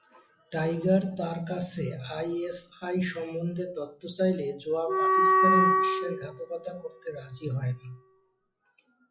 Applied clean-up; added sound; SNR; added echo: classical method log-MMSE.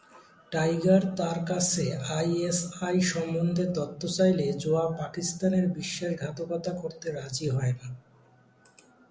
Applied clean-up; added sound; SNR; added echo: none; none; none; none.